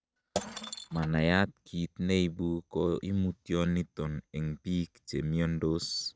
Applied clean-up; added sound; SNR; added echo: neural mask model RNNoise.